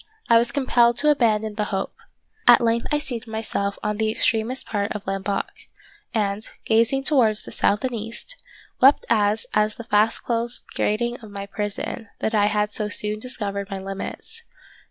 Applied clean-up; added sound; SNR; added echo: none; none; none; none.